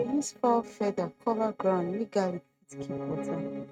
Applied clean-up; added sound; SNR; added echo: neural mask model RNNoise.